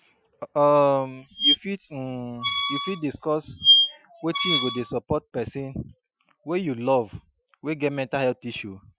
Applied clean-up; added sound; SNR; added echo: classical method Wiener filter.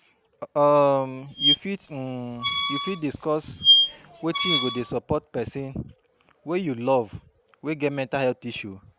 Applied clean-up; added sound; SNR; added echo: none; Squeak; -3 dB; none.